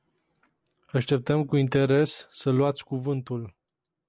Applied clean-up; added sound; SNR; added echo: none; none; none; none.